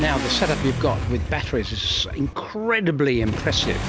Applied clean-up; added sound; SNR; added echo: none; Motorcycle / Accelerating, revving, vroom; 4 dB; none.